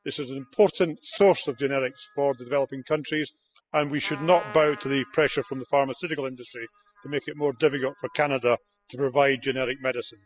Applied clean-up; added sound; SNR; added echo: classical method spectral subtraction.